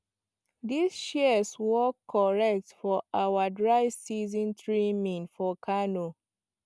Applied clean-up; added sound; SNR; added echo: none; none; none; none.